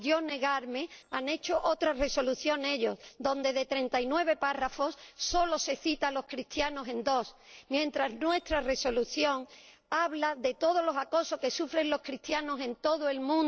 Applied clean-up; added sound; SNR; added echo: neural separator model SepFormer DNS4.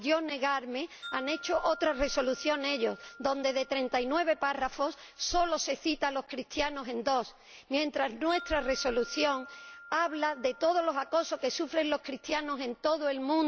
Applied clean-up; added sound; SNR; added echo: none; Wind chime; 20 dB; none.